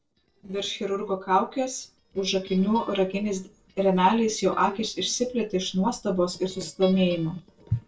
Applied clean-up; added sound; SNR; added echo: neural separator model SepFormer DNS4.